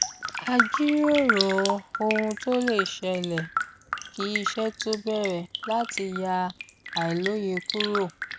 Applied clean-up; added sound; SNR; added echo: none; Raindrop; 4 dB; none.